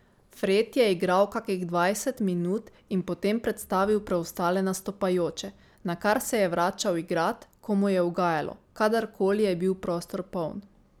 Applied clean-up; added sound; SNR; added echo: none; none; none; none.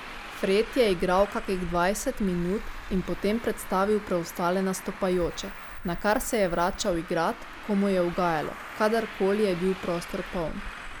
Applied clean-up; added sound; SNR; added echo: none; Traffic noise, roadway noise; 11 dB; none.